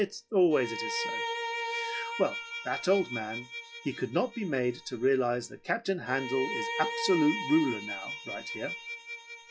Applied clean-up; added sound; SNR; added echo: classical method log-MMSE.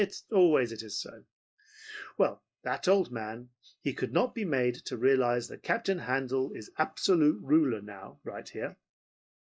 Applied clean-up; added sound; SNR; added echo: neural mask model Resemble Enhance denoiser.